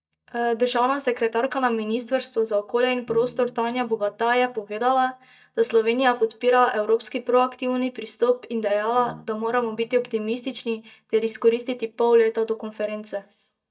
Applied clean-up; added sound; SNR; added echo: neural mask model DeepFilterNet 3.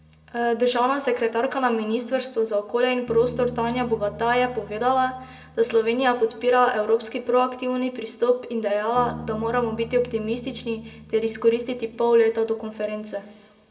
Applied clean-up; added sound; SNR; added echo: none; Bass guitar; 19 dB; reverberation time 0.9 s.